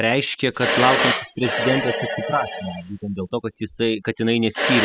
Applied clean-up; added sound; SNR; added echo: classical method spectral subtraction.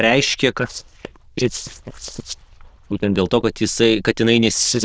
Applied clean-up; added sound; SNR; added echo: neural diffusion model UNIVERSE++.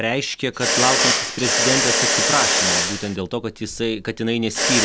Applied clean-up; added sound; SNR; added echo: none; Mechanisms; -3 dB; none.